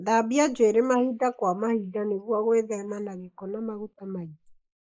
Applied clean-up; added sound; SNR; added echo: neural mask model Resemble Enhance denoiser.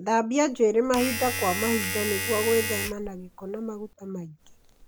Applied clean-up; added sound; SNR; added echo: none; Domestic sounds, home sounds; 7 dB; none.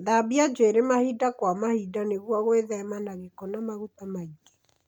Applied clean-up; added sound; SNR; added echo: none; none; none; none.